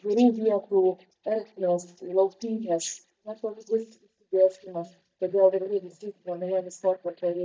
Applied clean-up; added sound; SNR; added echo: neural mask model DeepFilterNet 3.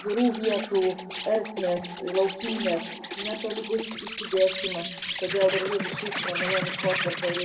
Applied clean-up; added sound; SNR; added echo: none; Insect; 4 dB; reverberation time 0.8 s.